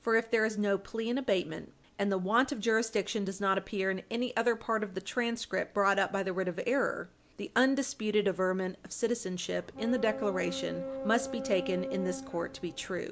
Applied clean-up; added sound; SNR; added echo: none; Boat, Water vehicle; 8 dB; none.